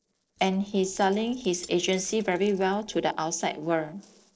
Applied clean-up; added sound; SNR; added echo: neural separator model SepFormer DNS4.